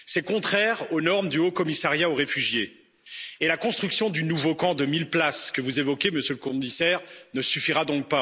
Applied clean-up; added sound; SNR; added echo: none; none; none; none.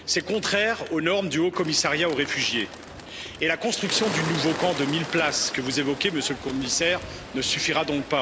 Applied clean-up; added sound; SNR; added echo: none; Bird; 11 dB; none.